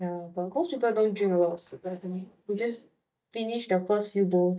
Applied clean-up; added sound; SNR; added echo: neural mask model DeepFilterNet 3.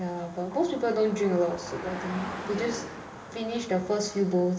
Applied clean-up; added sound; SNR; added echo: none; Car passing by; 12 dB; reverberation time 0.8 s.